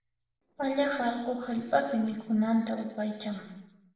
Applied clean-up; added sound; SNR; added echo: neural separator model SepFormer DNS4.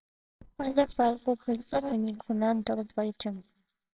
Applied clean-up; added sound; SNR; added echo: neural separator model SepFormer WHAMR!.